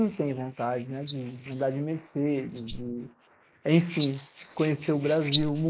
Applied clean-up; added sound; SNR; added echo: neural mask model Resemble Enhance denoiser.